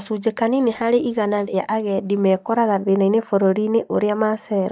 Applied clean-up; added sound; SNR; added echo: neural mask model DeepFilterNet 3.